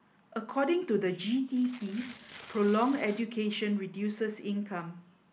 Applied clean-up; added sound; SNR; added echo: none; Tearing; 18 dB; none.